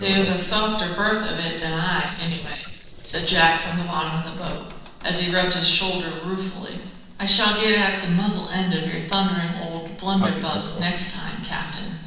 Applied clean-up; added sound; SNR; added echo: neural separator model SepFormer DNS4.